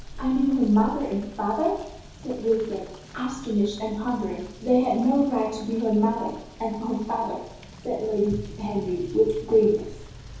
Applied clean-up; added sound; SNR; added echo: none; Motor vehicle (road) / Rain; 17 dB; reverberation time 2.2 s.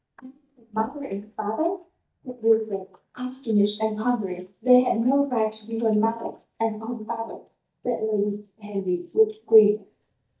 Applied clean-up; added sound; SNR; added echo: neural mask model DeepFilterNet 3.